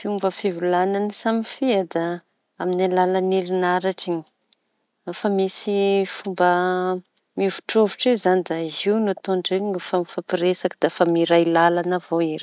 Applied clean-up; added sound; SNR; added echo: none; none; none; none.